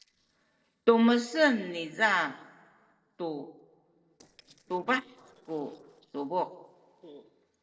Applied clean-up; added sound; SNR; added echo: neural separator model SepFormer DNS4.